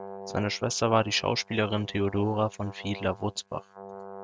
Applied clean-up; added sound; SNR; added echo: neural mask model RNNoise.